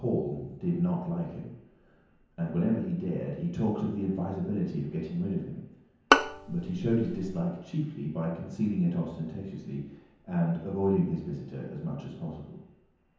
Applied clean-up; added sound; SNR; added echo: none; Bowed string instrument; -3 dB; reverberation time 0.9 s.